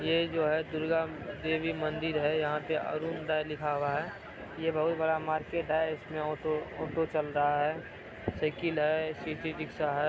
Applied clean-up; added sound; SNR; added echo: none; none; none; none.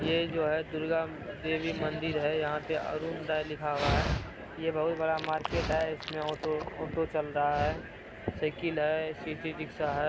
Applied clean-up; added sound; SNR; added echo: none; Dog; 8 dB; none.